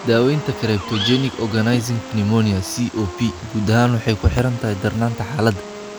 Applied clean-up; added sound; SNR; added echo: none; Bird vocalization, bird call, bird song + Wind instrument, woodwind instrument; 12 dB; none.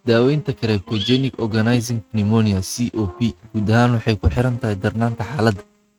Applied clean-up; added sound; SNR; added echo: neural mask model RNNoise.